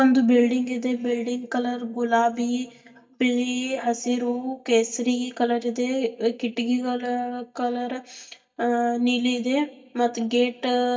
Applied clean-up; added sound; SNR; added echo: neural mask model DeepFilterNet 3.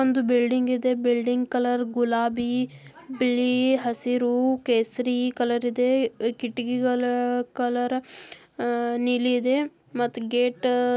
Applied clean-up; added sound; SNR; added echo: none; none; none; none.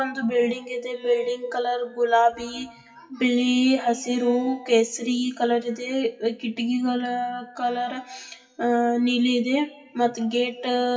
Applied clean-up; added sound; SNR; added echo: classical method WPE with log-MMSE.